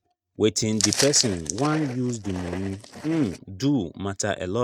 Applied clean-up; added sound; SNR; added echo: neural mask model RNNoise.